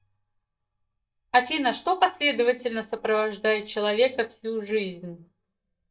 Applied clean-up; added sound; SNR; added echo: neural mask model DeepFilterNet 3.